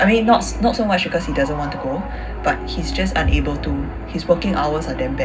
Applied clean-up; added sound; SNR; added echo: none; Piano; 14 dB; reverberation time 0.4 s.